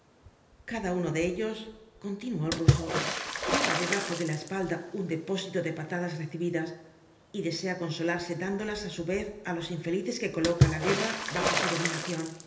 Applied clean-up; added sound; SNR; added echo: none; Water / Splash, splatter; 1 dB; reverberation time 1.4 s.